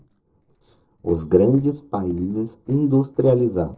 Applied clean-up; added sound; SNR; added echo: neural separator model SepFormer DNS4.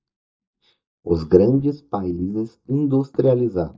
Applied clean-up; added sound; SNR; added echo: neural mask model DeepFilterNet 3.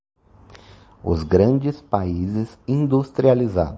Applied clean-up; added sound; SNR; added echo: none; none; none; none.